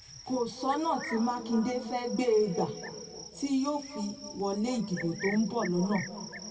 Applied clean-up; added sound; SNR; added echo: none; Cricket; 14 dB; reverberation time 2.4 s.